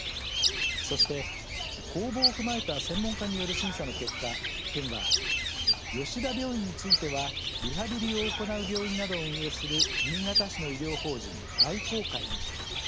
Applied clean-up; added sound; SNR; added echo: none; Bird; -4 dB; none.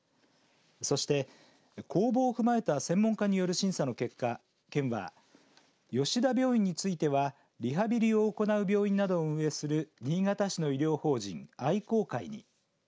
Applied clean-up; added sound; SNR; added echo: none; none; none; none.